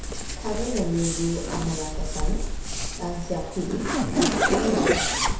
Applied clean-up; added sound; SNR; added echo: none; Zipper (clothing); -4 dB; reverberation time 0.7 s.